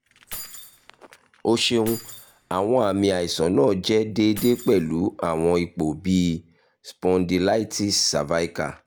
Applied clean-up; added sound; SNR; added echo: none; Keys jangling; 18 dB; none.